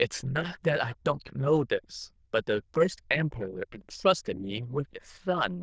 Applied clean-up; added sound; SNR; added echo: neural diffusion model UNIVERSE++.